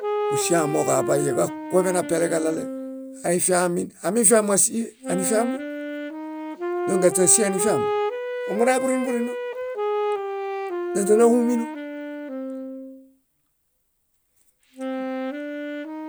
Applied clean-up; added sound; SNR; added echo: none; Wind instrument, woodwind instrument; 5 dB; none.